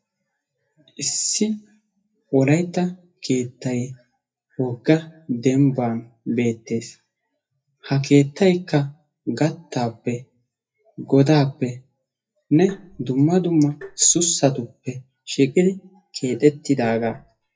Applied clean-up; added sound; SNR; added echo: classical method WPE with log-MMSE.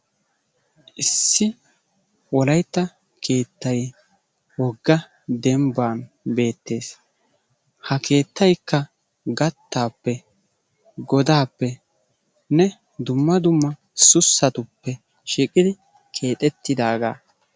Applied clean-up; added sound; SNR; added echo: none; none; none; none.